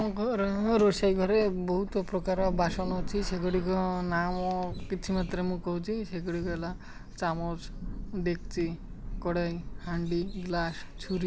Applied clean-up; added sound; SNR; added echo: none; Thunder / Rain; 8 dB; none.